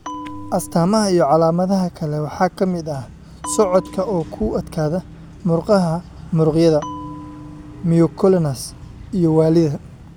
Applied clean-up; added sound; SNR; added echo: none; Bell; 19 dB; none.